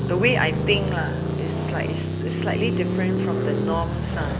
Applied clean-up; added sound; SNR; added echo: none; Motorcycle; -3 dB; none.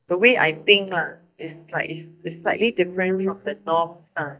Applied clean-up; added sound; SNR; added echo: neural mask model DeepFilterNet 3.